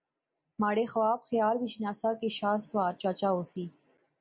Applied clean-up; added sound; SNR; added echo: none; none; none; none.